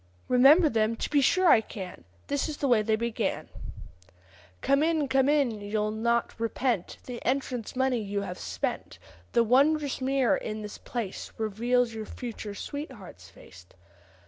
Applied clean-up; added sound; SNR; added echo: none; none; none; none.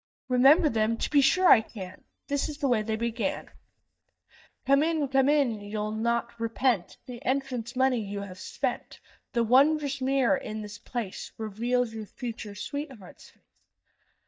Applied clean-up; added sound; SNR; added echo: neural mask model DeepFilterNet 3.